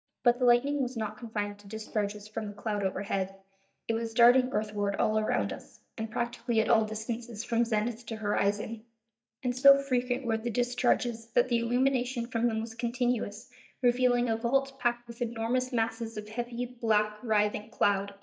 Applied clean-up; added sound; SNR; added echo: neural mask model DeepFilterNet 3.